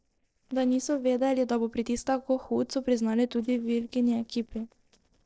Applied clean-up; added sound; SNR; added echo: neural separator model SepFormer DNS4.